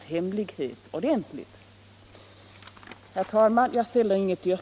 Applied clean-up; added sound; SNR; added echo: none; none; none; none.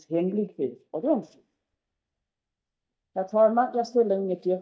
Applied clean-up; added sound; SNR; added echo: neural mask model DeepFilterNet 3.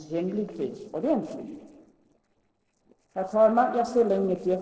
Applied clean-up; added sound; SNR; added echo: neural separator model SepFormer DNS4.